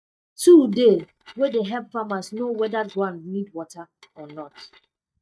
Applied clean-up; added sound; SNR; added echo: neural mask model DeepFilterNet 3.